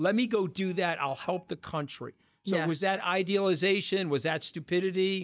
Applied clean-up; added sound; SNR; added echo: neural mask model DeepFilterNet 3.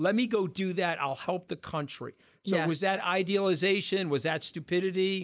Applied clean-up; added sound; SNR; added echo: neural mask model Resemble Enhance denoiser.